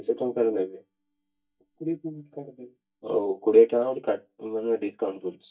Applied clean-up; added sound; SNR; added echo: neural mask model DeepFilterNet 3.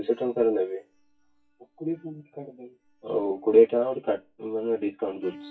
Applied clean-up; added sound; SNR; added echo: classical method WPE with log-MMSE.